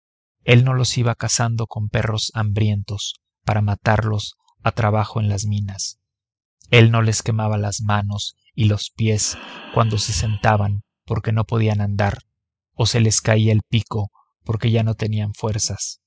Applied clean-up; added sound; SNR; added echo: classical method spectral subtraction.